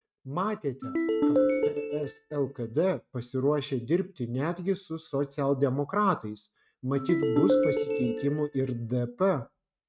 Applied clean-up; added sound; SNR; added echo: neural mask model RNNoise.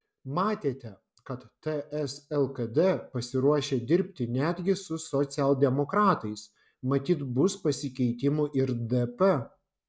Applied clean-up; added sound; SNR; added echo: none; none; none; none.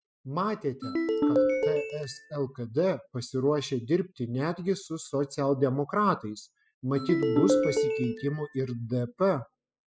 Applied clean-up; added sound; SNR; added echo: classical method spectral subtraction.